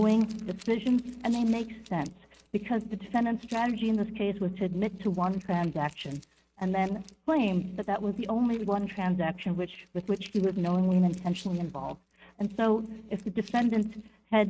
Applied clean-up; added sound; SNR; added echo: neural mask model RNNoise.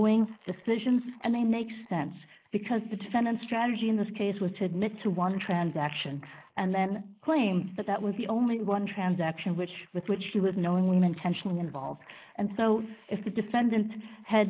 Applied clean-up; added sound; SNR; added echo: neural mask model Resemble Enhance denoiser.